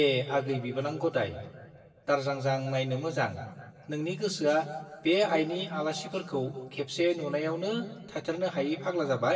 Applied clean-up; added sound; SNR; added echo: none; none; none; reverberation time 1.3 s.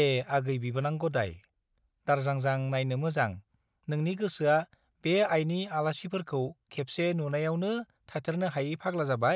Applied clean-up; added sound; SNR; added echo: none; none; none; none.